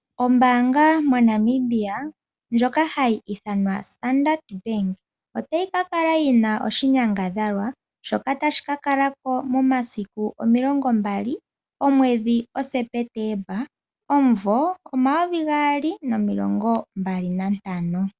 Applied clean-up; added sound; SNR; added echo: none; none; none; none.